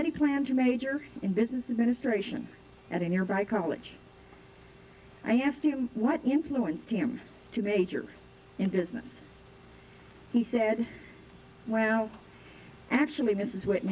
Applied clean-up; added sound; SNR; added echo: none; none; none; none.